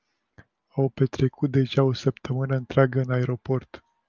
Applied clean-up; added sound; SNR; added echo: none; none; none; none.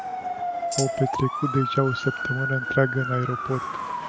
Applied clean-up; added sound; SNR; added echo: none; Tambourine + Motor vehicle (road) / Siren; 2 dB; none.